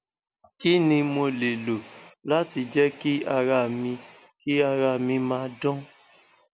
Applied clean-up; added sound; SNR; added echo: none; none; none; none.